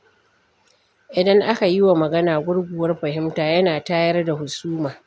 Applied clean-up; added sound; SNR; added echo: none; none; none; none.